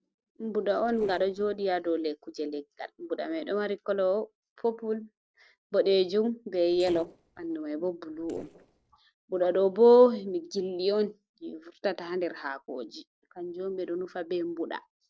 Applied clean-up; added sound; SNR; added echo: neural separator model SepFormer DNS4.